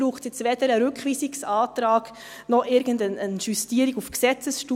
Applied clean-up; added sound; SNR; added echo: none; none; none; none.